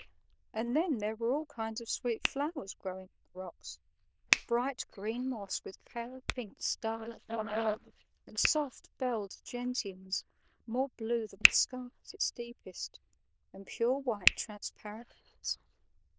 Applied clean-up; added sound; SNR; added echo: neural diffusion model UNIVERSE++.